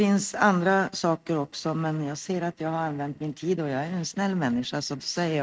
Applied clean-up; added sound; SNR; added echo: neural mask model RNNoise.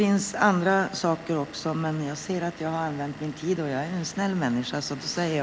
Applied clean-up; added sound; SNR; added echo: none; Engine / Vehicle; 18 dB; none.